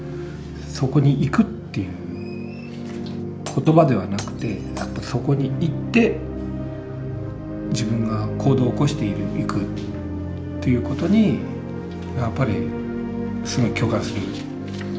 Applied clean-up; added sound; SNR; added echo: none; Glass; 19 dB; none.